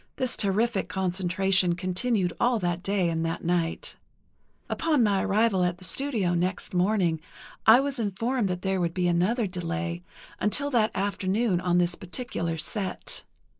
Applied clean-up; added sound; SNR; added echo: neural mask model Resemble Enhance denoiser.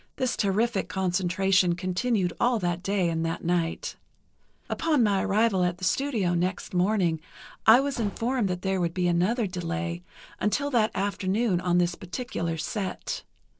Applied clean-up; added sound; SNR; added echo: neural separator model SepFormer DNS4.